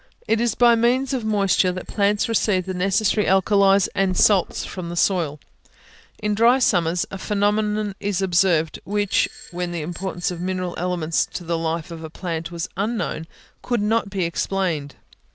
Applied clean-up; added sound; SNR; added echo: neural separator model SepFormer DNS4.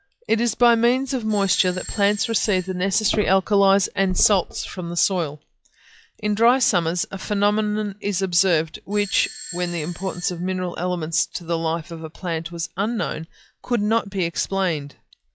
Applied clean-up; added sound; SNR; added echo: classical method log-MMSE.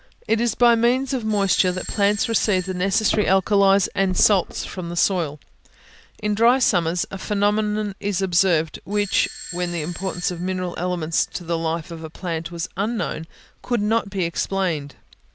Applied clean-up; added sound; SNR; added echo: none; Bell / Doorbell; 16 dB; none.